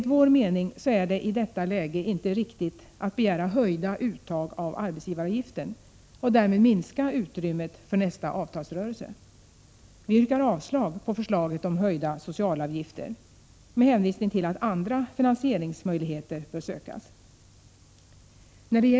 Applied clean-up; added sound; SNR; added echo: none; none; none; none.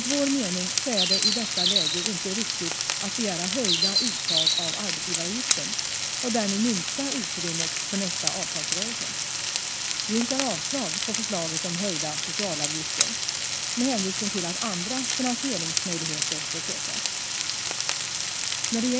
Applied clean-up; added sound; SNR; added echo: none; Frying (food) + Bird; -4 dB; none.